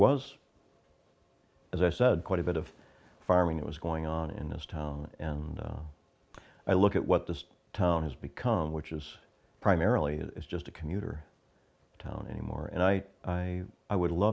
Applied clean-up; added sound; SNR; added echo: none; none; none; none.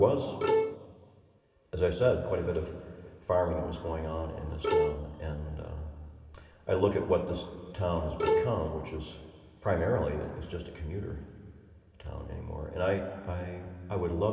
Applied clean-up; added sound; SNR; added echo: none; Bowed string instrument; -2 dB; reverberation time 2.5 s.